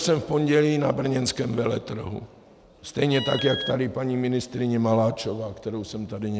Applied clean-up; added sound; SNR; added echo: none; Alarm; 8 dB; none.